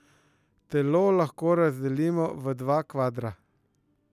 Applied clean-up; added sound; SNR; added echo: none; none; none; none.